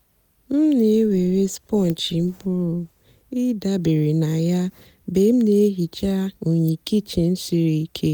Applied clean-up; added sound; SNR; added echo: none; none; none; none.